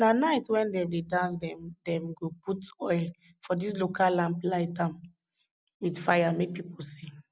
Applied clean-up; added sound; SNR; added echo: none; none; none; none.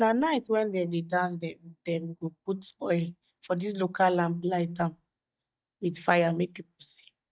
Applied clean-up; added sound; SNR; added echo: neural mask model DeepFilterNet 3.